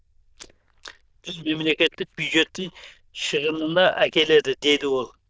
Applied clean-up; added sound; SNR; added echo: neural diffusion model UNIVERSE++.